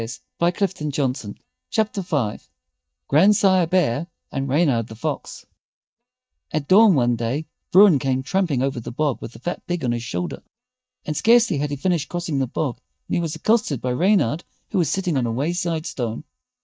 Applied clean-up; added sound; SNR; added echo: neural mask model DeepFilterNet 3.